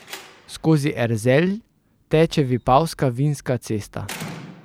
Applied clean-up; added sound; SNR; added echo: none; Slam; 20 dB; none.